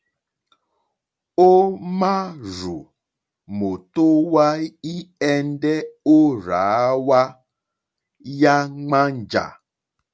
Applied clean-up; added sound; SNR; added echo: none; none; none; none.